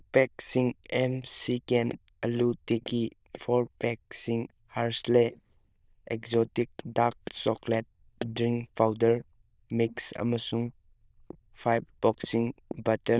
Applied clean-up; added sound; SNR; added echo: neural diffusion model UNIVERSE++.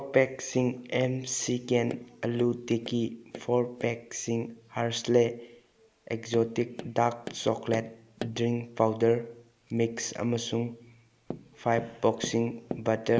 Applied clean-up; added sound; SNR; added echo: none; Tap; 16 dB; none.